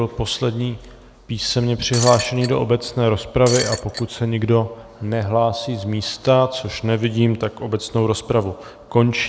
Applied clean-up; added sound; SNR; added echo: none; Shatter; 8 dB; none.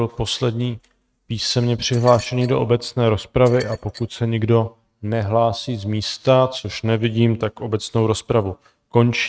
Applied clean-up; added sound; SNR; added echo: neural mask model RNNoise.